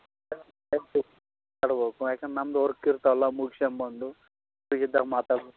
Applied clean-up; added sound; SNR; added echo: none; none; none; none.